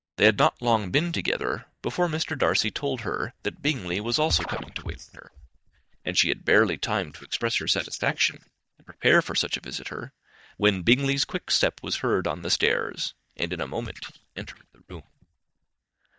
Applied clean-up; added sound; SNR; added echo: neural mask model DeepFilterNet 3.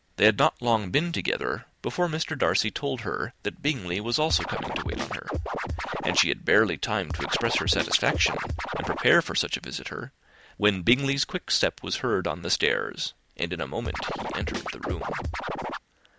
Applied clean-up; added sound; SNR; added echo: none; Scratching (performance technique); 3 dB; none.